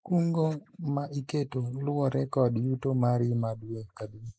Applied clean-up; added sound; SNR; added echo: neural mask model Resemble Enhance denoiser.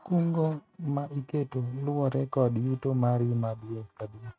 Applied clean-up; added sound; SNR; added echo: neural mask model RNNoise.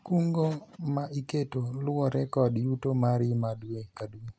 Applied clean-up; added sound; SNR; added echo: none; none; none; none.